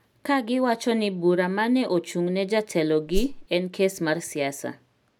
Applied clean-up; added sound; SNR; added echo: none; Whoosh, swoosh, swish; 1 dB; none.